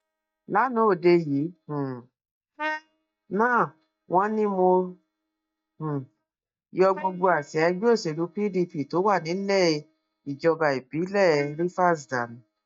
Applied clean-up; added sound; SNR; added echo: neural mask model DeepFilterNet 3.